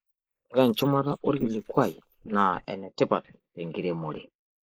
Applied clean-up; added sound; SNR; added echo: neural mask model Resemble Enhance denoiser.